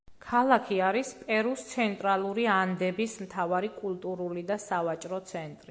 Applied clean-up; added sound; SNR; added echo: none; none; none; none.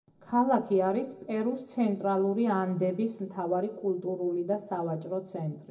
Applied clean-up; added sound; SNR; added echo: none; none; none; reverberation time 0.4 s.